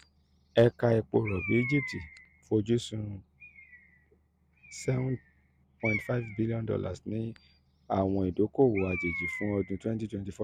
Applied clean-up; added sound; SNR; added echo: none; Bird; 12 dB; none.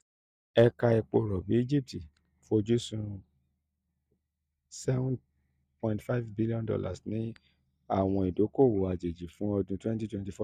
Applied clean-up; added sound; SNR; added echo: neural mask model DeepFilterNet 3.